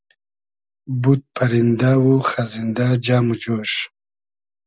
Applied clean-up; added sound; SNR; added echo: none; none; none; none.